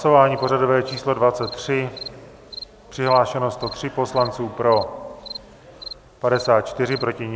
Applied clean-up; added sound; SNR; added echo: none; Cricket; 18 dB; none.